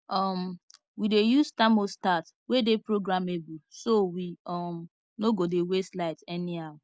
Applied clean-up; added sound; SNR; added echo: none; none; none; none.